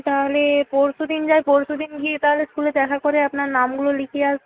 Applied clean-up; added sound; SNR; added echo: none; none; none; none.